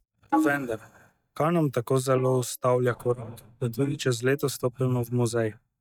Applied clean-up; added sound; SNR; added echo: neural mask model DeepFilterNet 3.